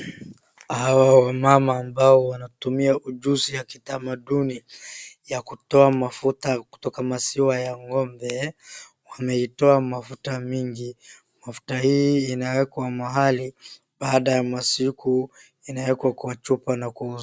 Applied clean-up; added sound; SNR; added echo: none; none; none; none.